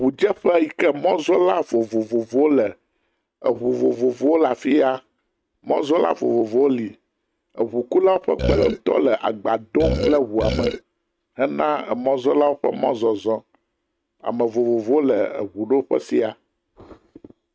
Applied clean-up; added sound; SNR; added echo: neural mask model RNNoise.